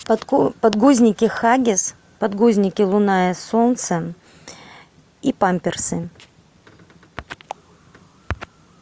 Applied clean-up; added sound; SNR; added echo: none; none; none; none.